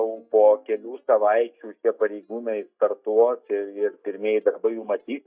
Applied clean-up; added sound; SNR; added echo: neural mask model DeepFilterNet 3.